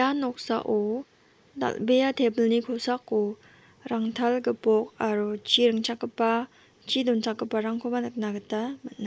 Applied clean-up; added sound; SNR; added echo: neural mask model Resemble Enhance denoiser.